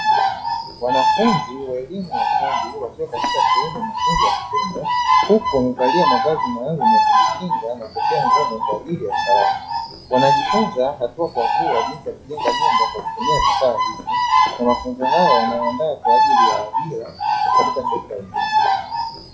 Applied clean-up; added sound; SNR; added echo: classical method log-MMSE.